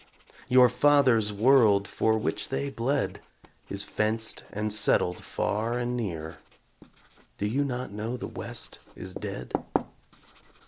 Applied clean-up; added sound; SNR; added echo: none; Writing; 14 dB; none.